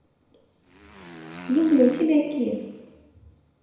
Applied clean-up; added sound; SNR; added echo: none; Motorcycle; 18 dB; reverberation time 1.0 s.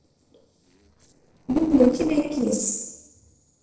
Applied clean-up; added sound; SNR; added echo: neural separator model SepFormer DNS4.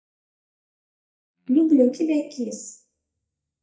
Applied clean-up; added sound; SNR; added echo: neural mask model DeepFilterNet 3.